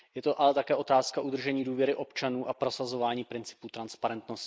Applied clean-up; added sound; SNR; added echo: neural mask model Resemble Enhance denoiser.